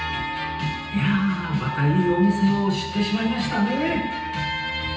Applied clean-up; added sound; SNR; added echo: none; Wind instrument, woodwind instrument; 9 dB; reverberation time 0.9 s.